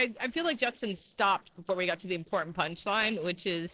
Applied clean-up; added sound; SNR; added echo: neural separator model SepFormer DNS4.